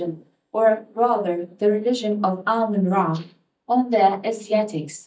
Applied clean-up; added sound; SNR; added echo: neural mask model DeepFilterNet 3.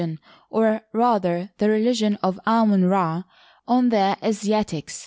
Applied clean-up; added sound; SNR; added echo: none; none; none; none.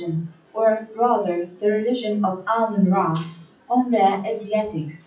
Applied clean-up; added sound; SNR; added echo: classical method WPE with log-MMSE.